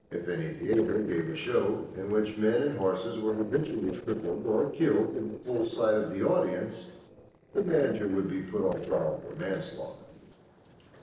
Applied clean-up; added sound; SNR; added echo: neural separator model SepFormer DNS4.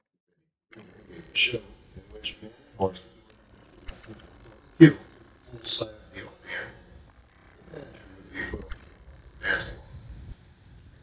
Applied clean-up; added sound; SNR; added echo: neural mask model DeepFilterNet 3.